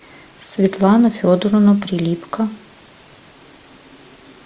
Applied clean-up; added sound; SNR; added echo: none; none; none; none.